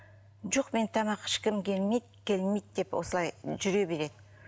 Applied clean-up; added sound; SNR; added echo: none; none; none; none.